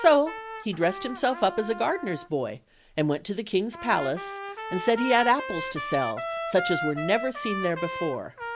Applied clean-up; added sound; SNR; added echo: none; Trumpet; 9 dB; none.